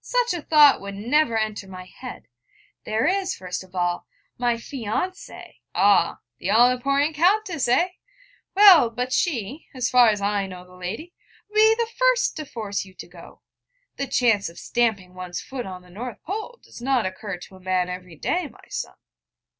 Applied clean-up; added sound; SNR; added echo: none; none; none; none.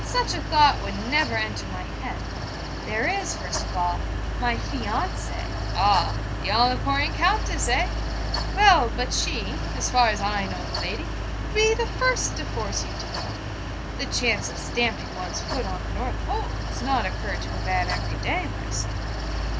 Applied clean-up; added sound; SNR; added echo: none; Mechanical fan; 2 dB; none.